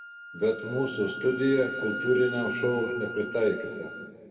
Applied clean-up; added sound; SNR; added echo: none; Wind instrument, woodwind instrument; 9 dB; reverberation time 1.9 s.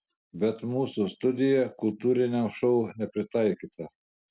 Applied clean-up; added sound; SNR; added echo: none; none; none; none.